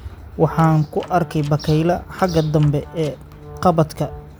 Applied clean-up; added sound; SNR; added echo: none; Door + Wind instrument, woodwind instrument; 20 dB; none.